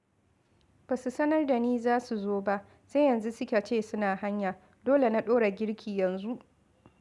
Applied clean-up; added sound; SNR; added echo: none; none; none; none.